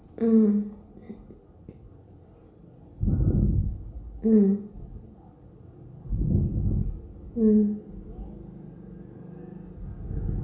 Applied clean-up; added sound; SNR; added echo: none; none; none; reverberation time 0.6 s.